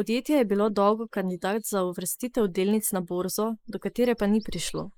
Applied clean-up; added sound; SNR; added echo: neural mask model Resemble Enhance denoiser.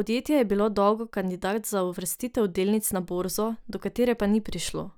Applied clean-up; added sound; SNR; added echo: none; none; none; none.